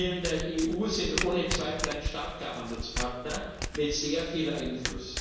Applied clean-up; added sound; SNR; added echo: none; Domestic sounds, home sounds; 5 dB; reverberation time 1.0 s.